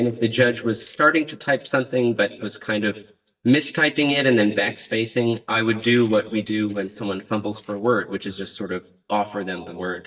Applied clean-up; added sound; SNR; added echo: neural mask model DeepFilterNet 3.